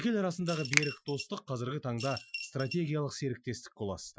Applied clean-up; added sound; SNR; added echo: classical method Wiener filter.